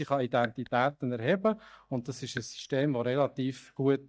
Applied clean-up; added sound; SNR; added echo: neural mask model DeepFilterNet 3.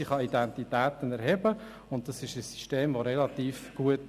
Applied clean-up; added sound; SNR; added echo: none; none; none; none.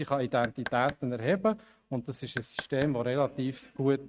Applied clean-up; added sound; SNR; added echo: neural mask model RNNoise.